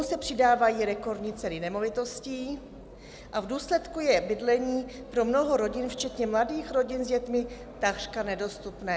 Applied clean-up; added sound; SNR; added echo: none; none; none; none.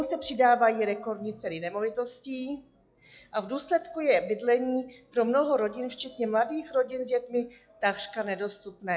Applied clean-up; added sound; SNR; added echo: classical method log-MMSE.